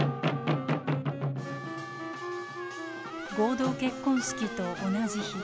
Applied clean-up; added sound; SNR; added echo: none; Wind instrument, woodwind instrument; 10 dB; none.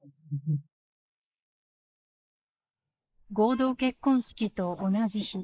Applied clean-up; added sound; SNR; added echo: neural mask model Resemble Enhance denoiser.